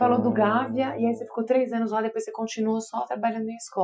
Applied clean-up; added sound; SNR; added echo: classical method Wiener filter.